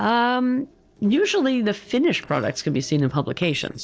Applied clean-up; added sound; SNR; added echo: neural separator model SepFormer DNS4.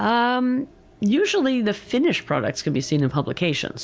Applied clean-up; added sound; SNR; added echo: none; none; none; none.